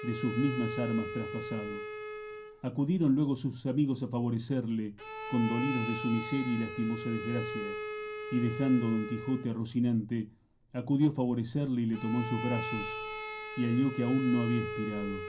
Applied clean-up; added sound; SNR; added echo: none; Bowed string instrument; 9 dB; reverberation time 0.3 s.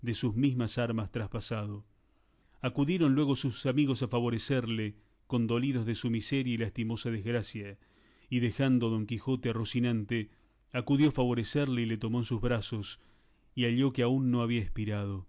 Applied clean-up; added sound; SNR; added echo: none; none; none; none.